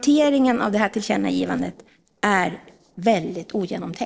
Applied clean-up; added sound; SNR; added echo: neural separator model SepFormer DNS4.